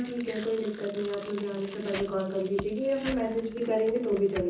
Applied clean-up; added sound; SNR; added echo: none; Tearing; 15 dB; reverberation time 0.6 s.